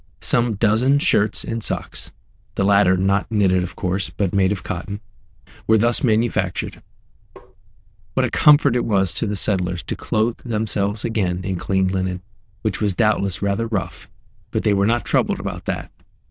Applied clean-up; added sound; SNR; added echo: neural diffusion model UNIVERSE++.